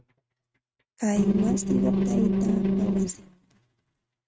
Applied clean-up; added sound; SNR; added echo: neural mask model RNNoise.